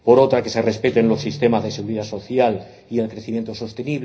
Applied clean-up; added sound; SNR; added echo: none; Guitar; 17 dB; reverberation time 0.5 s.